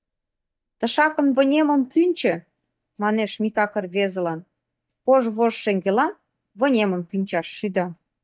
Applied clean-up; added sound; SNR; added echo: neural mask model DeepFilterNet 3.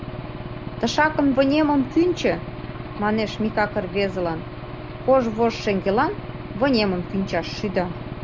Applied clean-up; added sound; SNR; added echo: none; Engine / Aircraft; 10 dB; none.